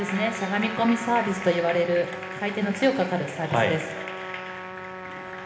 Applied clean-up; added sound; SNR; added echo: none; Trumpet; 12 dB; reverberation time 1.1 s.